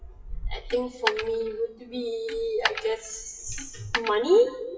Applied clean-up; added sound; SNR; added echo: classical method WPE with log-MMSE.